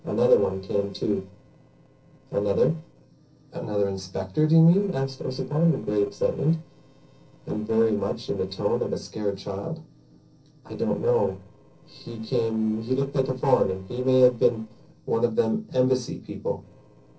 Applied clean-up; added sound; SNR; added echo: neural separator model SepFormer DNS4.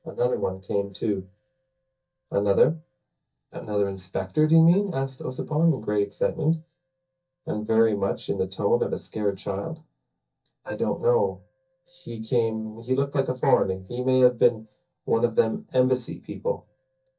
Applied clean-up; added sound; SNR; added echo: neural mask model DeepFilterNet 3.